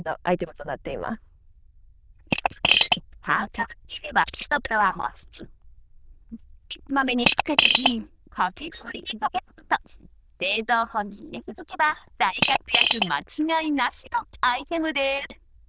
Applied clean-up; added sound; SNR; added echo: neural diffusion model UNIVERSE++.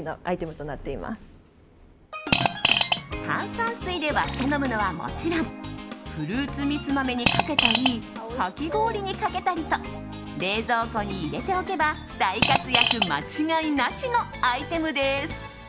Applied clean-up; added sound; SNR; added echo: none; Fart; -3 dB; none.